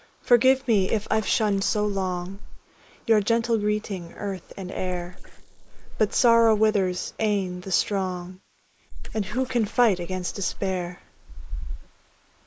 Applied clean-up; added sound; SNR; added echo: neural mask model Resemble Enhance denoiser.